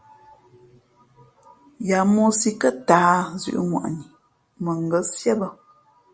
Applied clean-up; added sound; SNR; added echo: none; none; none; none.